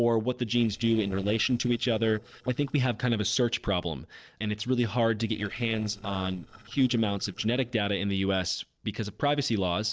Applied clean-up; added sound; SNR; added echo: neural separator model SepFormer DNS4.